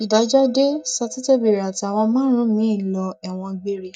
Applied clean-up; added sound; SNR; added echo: neural mask model DeepFilterNet 3.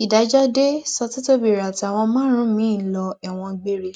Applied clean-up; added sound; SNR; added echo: neural mask model Resemble Enhance denoiser.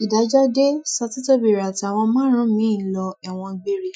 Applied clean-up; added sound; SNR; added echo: classical method Wiener filter.